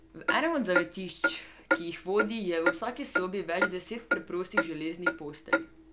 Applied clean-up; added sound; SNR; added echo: none; Clock; -1 dB; none.